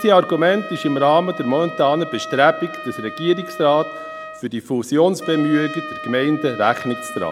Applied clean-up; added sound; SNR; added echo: none; Trumpet; 13 dB; none.